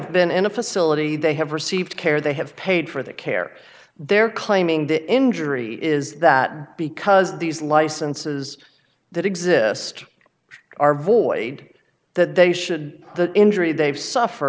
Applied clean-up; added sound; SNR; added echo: none; none; none; none.